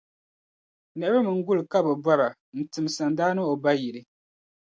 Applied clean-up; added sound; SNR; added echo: none; none; none; none.